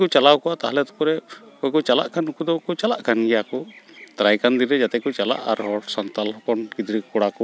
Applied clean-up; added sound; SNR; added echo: none; none; none; none.